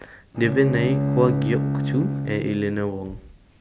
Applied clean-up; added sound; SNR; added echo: none; Bowed string instrument; 1 dB; none.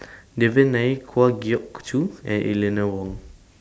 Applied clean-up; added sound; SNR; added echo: none; none; none; none.